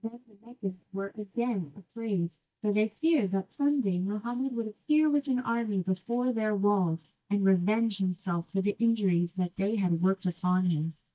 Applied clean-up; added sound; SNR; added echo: neural mask model DeepFilterNet 3.